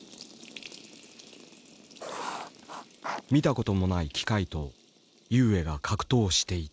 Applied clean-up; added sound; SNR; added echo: none; Writing; 10 dB; none.